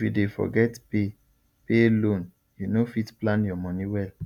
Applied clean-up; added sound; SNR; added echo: none; none; none; none.